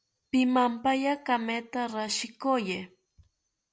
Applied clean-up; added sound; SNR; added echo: none; none; none; none.